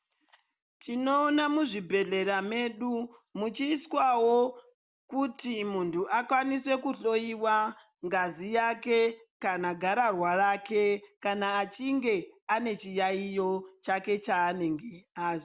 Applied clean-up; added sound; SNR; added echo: none; none; none; none.